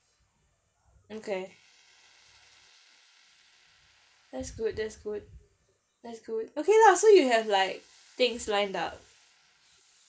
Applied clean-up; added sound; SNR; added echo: neural mask model Resemble Enhance denoiser.